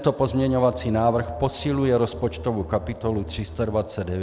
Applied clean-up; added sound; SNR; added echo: none; Bowed string instrument; 14 dB; none.